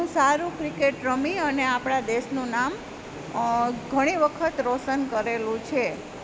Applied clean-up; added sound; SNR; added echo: none; none; none; none.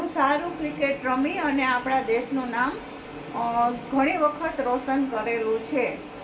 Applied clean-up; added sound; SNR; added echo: none; none; none; reverberation time 0.3 s.